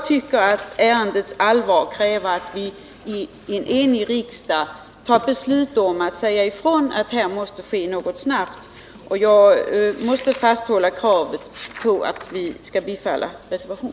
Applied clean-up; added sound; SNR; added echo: none; none; none; none.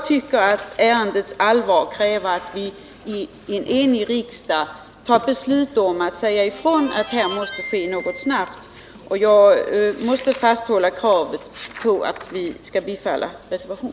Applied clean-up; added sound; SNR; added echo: none; Harmonica; 14 dB; none.